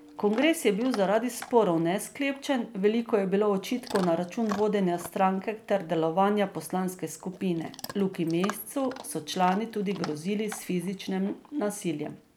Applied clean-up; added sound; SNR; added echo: none; Chewing, mastication / Dog; 18 dB; none.